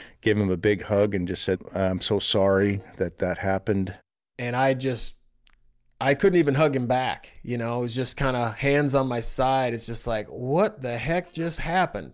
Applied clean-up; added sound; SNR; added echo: neural separator model SepFormer DNS4.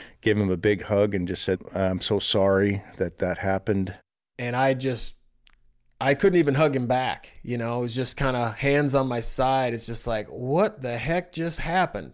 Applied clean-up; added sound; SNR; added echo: none; none; none; none.